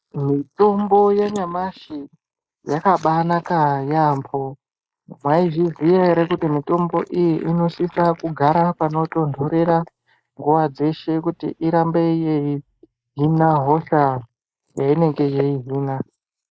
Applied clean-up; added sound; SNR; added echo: neural mask model Resemble Enhance denoiser.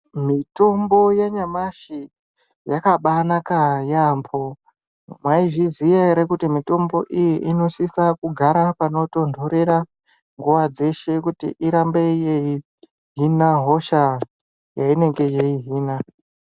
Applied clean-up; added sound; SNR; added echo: none; none; none; none.